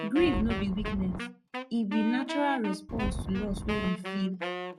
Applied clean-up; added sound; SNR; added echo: none; Wind + Wind instrument, woodwind instrument; 4 dB; none.